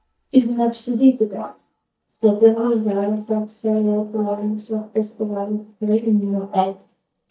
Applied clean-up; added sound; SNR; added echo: neural mask model DeepFilterNet 3.